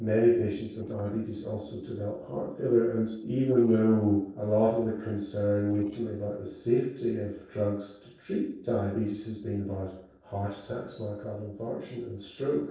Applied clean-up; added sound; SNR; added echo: neural separator model SepFormer DNS4.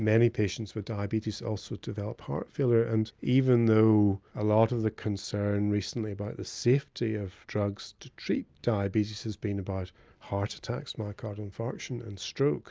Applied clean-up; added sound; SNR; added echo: none; none; none; none.